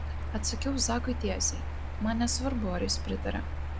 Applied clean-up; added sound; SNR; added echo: none; Mechanical fan; 1 dB; none.